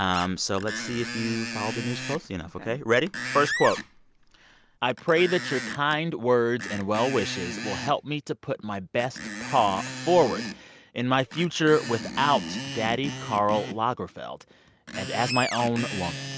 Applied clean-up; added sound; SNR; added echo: none; Screech; 9 dB; none.